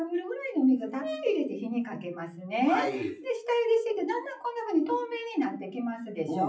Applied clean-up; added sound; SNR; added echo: classical method WPE with log-MMSE.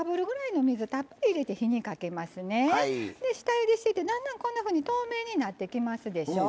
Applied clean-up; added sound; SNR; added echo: none; none; none; none.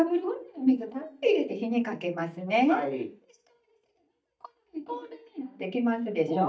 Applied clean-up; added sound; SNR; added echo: neural mask model DeepFilterNet 3.